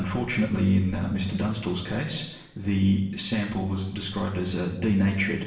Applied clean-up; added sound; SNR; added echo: none; none; none; reverberation time 0.9 s.